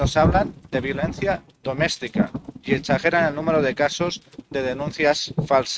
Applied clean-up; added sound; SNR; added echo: neural mask model RNNoise.